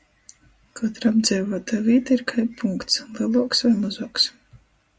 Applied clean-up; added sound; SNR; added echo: none; none; none; none.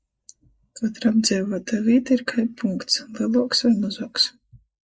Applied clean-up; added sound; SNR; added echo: neural mask model Resemble Enhance denoiser.